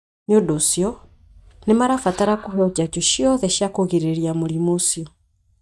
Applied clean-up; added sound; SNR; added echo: neural mask model DeepFilterNet 3.